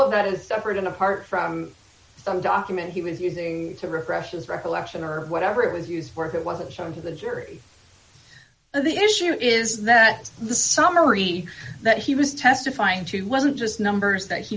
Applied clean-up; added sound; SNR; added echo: none; none; none; none.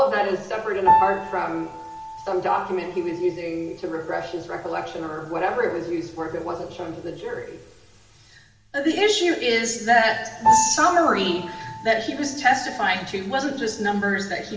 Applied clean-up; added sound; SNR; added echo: none; Piano; 6 dB; reverberation time 1.0 s.